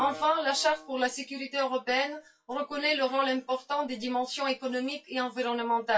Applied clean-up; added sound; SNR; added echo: classical method WPE with log-MMSE.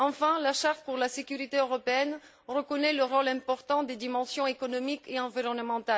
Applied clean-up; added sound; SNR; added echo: none; none; none; none.